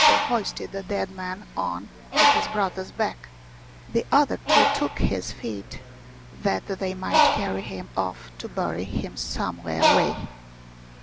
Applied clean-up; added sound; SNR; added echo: none; Bird; -1 dB; none.